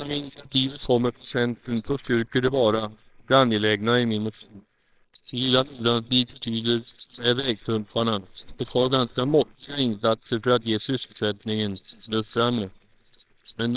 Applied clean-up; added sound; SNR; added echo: neural separator model SepFormer WHAMR!.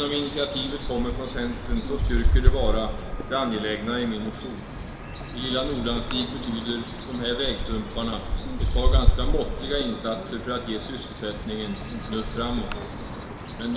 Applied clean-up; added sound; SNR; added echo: none; Bird; -3 dB; reverberation time 1.9 s.